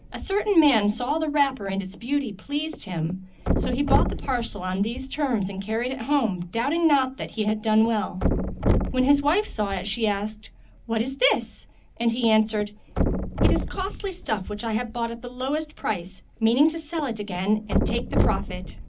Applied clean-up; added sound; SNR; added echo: none; Thump, thud; 4 dB; reverberation time 0.4 s.